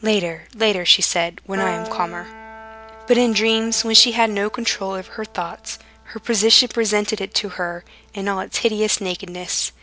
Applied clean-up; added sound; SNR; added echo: none; Piano; 17 dB; none.